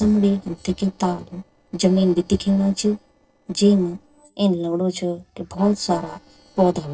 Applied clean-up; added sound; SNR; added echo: neural separator model SepFormer DNS4.